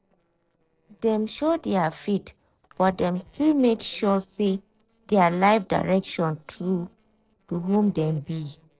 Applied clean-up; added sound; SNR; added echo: neural separator model SepFormer DNS4.